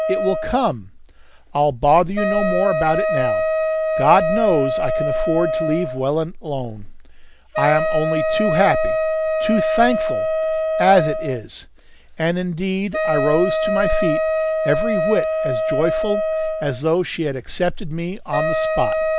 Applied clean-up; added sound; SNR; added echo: none; Wind instrument, woodwind instrument; 1 dB; none.